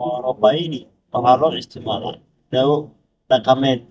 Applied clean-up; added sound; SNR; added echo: neural mask model DeepFilterNet 3.